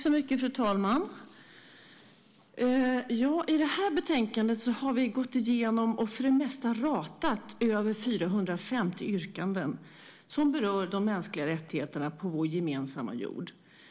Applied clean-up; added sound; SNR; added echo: none; none; none; none.